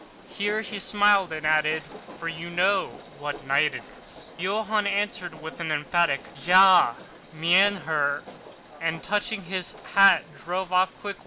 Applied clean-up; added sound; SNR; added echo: none; Train; 19 dB; none.